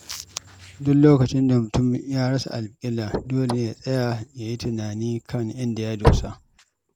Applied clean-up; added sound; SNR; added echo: none; Slam / Car; 5 dB; none.